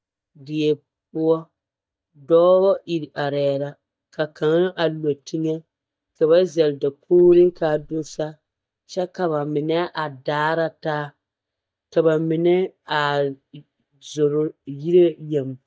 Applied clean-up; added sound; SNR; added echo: neural mask model DeepFilterNet 3.